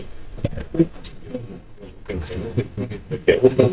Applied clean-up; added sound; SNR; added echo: neural mask model DeepFilterNet 3.